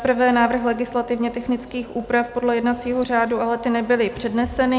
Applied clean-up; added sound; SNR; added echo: none; none; none; none.